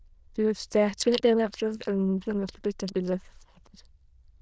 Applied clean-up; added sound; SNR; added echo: neural diffusion model UNIVERSE++.